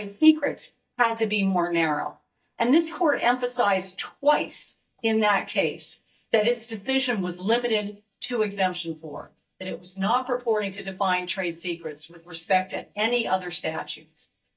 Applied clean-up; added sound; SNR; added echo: neural mask model DeepFilterNet 3.